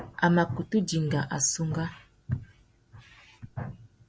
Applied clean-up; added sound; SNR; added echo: none; none; none; none.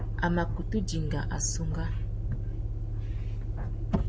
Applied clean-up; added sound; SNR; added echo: none; Motor vehicle (road); -4 dB; none.